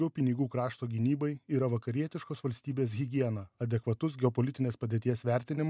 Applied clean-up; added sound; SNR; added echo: none; none; none; none.